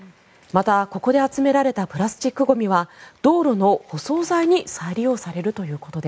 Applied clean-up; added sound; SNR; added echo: none; none; none; none.